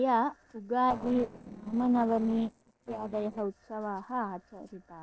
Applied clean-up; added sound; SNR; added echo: neural separator model SepFormer DNS4.